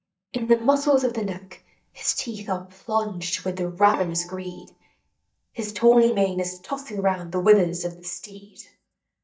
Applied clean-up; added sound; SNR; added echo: neural mask model DeepFilterNet 3.